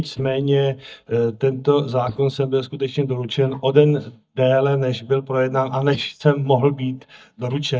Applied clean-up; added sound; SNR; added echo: neural mask model DeepFilterNet 3.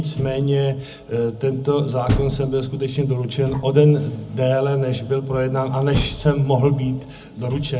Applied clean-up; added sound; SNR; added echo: none; Door; 12 dB; reverberation time 0.4 s.